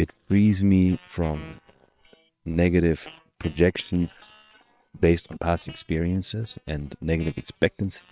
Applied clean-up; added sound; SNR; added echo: neural separator model SepFormer WHAM!.